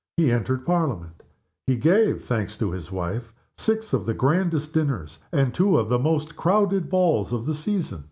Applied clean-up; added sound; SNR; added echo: none; none; none; none.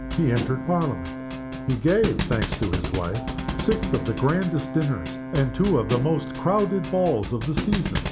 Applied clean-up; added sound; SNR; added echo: none; Brass instrument + Thump, thud; 5 dB; none.